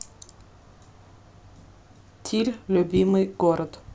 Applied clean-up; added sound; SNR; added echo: none; none; none; none.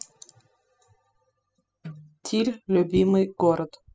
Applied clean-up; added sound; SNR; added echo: classical method spectral subtraction.